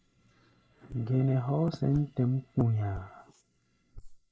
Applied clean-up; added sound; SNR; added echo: neural mask model Resemble Enhance denoiser.